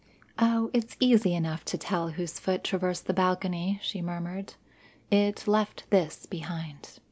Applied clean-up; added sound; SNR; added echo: none; none; none; none.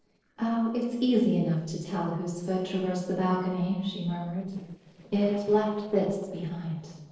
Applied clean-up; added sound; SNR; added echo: neural separator model SepFormer DNS4.